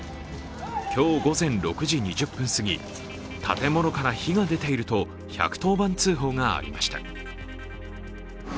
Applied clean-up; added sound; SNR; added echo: none; none; none; none.